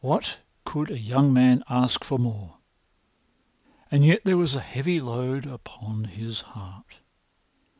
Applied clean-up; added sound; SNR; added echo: none; none; none; none.